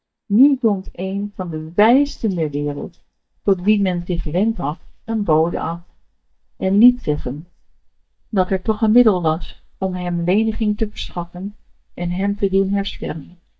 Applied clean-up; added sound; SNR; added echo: neural mask model DeepFilterNet 3.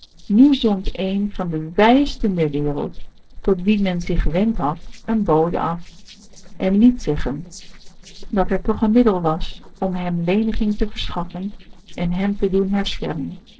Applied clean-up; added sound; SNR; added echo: neural separator model SepFormer DNS4.